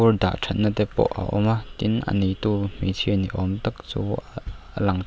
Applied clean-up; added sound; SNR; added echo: none; none; none; none.